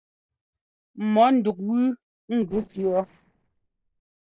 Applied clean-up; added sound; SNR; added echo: neural separator model SepFormer DNS4.